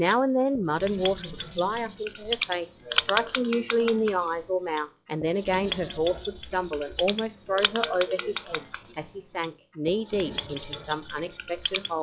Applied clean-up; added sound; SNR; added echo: classical method log-MMSE.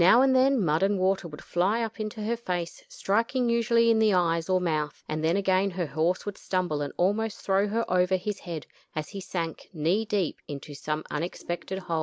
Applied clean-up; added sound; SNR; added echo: none; none; none; none.